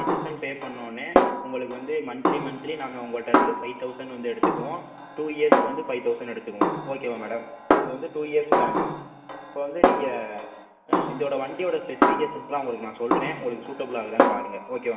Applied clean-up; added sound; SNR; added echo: none; Snare drum; -4 dB; reverberation time 1.1 s.